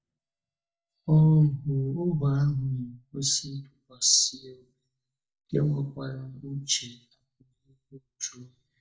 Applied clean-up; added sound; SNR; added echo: neural mask model DeepFilterNet 3.